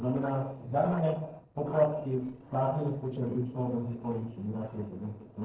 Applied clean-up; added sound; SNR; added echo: neural separator model SepFormer DNS4.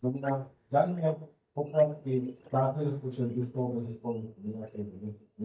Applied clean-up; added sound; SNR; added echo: neural mask model DeepFilterNet 3.